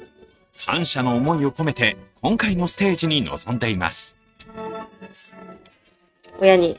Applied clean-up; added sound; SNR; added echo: neural mask model RNNoise.